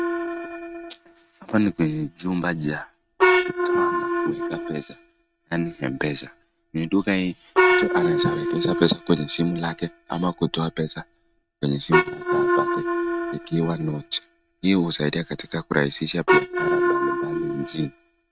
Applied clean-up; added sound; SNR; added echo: neural mask model RNNoise.